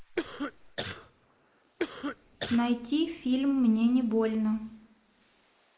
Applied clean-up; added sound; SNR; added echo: neural mask model Resemble Enhance denoiser.